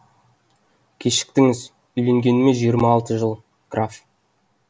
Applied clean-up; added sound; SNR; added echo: none; none; none; none.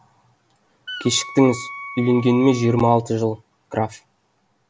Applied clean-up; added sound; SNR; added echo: none; Wind instrument, woodwind instrument; 14 dB; none.